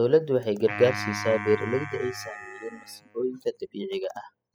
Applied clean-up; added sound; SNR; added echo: classical method spectral subtraction.